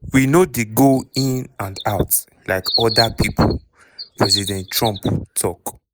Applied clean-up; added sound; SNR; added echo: neural mask model Resemble Enhance denoiser.